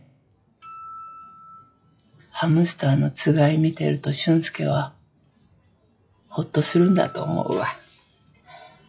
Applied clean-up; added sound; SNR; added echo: classical method log-MMSE.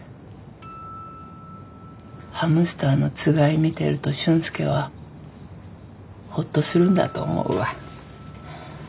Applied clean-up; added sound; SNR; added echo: none; Acoustic guitar; 20 dB; none.